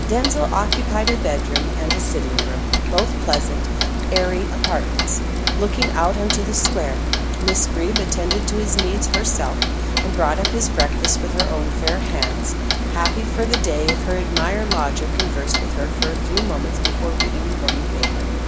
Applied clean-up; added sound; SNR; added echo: none; Clock; -5 dB; none.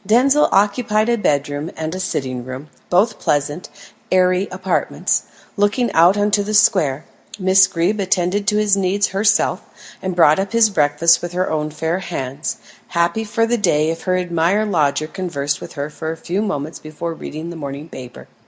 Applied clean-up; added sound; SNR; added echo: none; none; none; none.